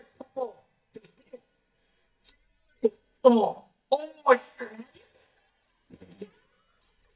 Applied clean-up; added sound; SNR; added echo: neural mask model DeepFilterNet 3.